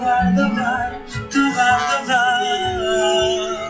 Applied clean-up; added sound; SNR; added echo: classical method log-MMSE.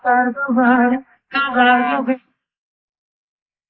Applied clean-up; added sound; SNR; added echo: neural mask model Resemble Enhance denoiser.